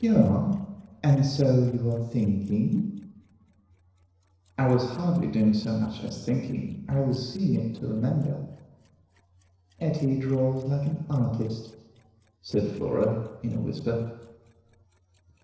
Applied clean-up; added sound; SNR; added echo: neural separator model SepFormer DNS4.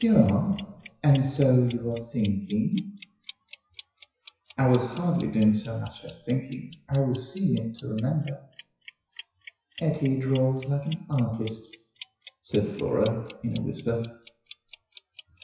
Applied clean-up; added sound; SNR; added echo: classical method WPE with log-MMSE.